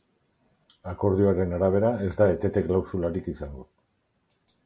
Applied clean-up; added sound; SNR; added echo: none; none; none; none.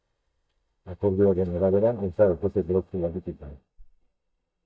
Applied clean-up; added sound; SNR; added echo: neural mask model DeepFilterNet 3.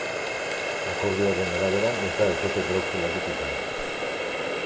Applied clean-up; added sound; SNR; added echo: none; Water tap, faucet; -1 dB; reverberation time 0.3 s.